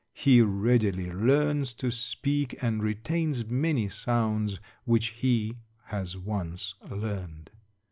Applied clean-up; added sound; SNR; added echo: none; none; none; none.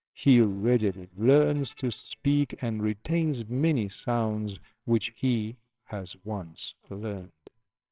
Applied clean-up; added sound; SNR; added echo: neural separator model SepFormer WHAMR!.